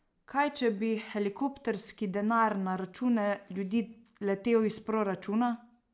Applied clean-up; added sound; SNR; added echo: none; none; none; none.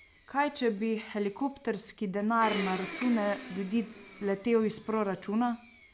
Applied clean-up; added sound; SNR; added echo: none; Domestic sounds, home sounds; 13 dB; none.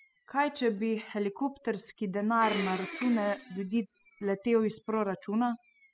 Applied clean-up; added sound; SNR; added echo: classical method spectral subtraction.